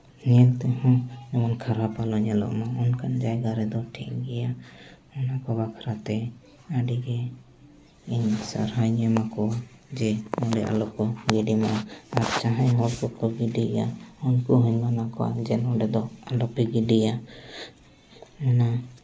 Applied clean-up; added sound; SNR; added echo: none; none; none; none.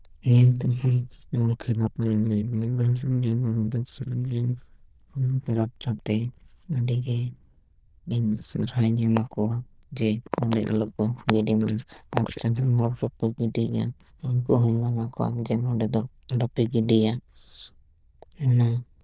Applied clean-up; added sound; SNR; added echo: neural diffusion model UNIVERSE++.